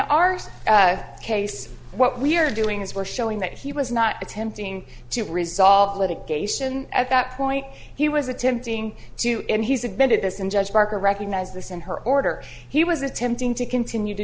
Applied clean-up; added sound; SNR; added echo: none; none; none; none.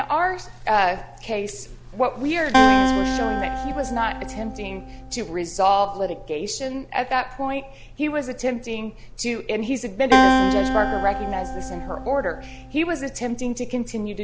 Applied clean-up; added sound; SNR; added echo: none; Acoustic guitar; -2 dB; none.